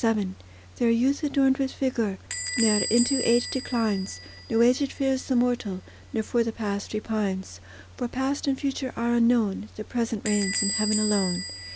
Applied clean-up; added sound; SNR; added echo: none; Door / Bell; 9 dB; none.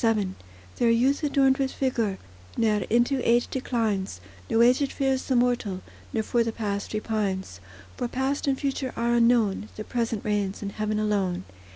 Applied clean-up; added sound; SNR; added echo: none; none; none; none.